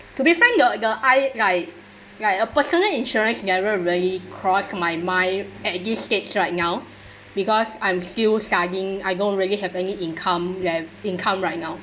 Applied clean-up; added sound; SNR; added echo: none; none; none; none.